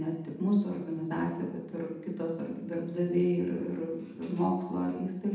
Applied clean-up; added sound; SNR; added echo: none; none; none; reverberation time 0.8 s.